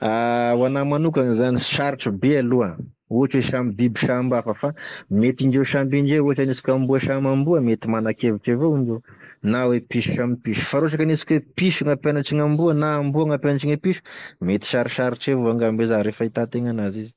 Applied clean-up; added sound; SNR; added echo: neural mask model Resemble Enhance denoiser.